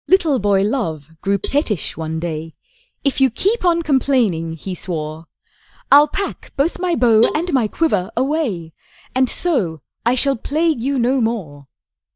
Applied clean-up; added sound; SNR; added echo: neural mask model DeepFilterNet 3.